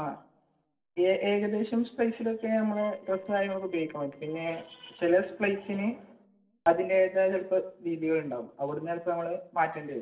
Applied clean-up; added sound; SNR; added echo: neural separator model SepFormer DNS4.